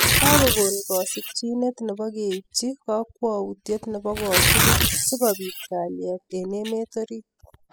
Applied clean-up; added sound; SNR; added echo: classical method spectral subtraction.